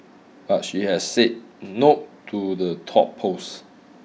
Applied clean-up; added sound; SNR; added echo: none; none; none; none.